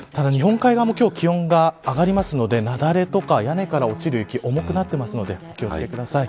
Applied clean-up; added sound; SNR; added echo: none; none; none; none.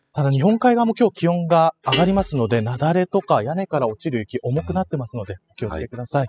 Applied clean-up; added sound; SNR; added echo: classical method spectral subtraction.